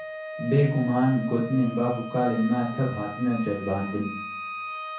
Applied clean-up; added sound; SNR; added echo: none; Wind instrument, woodwind instrument; 11 dB; reverberation time 0.6 s.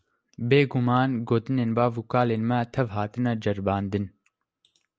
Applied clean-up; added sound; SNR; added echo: none; none; none; none.